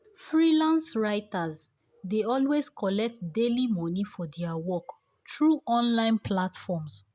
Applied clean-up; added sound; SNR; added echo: none; none; none; none.